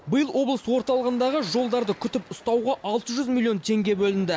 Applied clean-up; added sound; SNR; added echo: none; none; none; none.